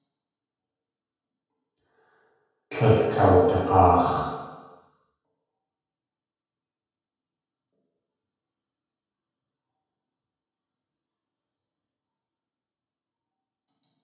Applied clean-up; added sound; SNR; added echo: none; none; none; reverberation time 1.2 s.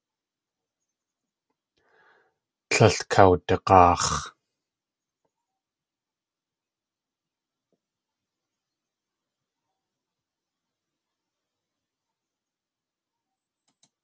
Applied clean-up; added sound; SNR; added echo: none; none; none; none.